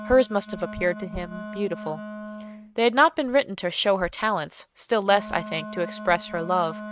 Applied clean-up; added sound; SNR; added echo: neural mask model RNNoise.